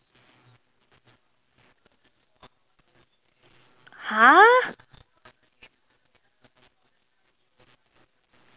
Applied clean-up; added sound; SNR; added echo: none; none; none; none.